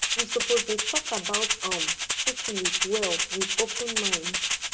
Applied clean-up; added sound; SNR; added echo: none; Rattle (instrument); -5 dB; reverberation time 0.3 s.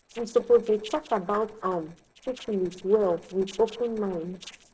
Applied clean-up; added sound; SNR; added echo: neural separator model SepFormer DNS4.